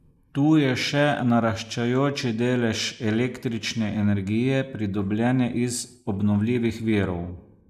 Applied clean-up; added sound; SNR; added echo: neural mask model Resemble Enhance denoiser.